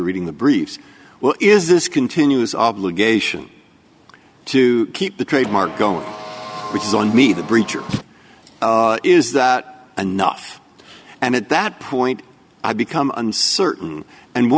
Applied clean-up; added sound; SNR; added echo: none; Car; 12 dB; none.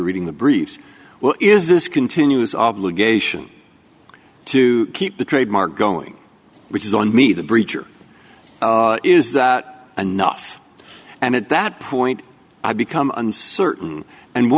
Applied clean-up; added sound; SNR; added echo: none; none; none; none.